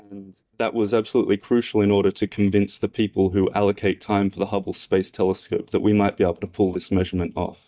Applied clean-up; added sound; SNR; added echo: neural mask model DeepFilterNet 3.